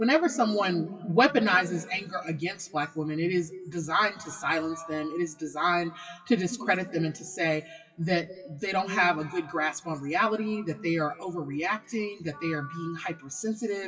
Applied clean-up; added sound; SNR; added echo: classical method WPE with log-MMSE.